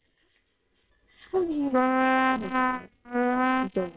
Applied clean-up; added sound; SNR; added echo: neural separator model SepFormer WHAMR!.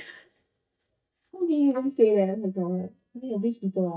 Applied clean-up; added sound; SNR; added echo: neural mask model DeepFilterNet 3.